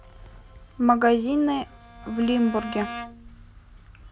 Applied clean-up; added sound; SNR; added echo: none; Bowed string instrument; 16 dB; none.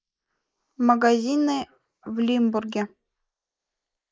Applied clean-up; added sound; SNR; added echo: neural mask model Resemble Enhance denoiser.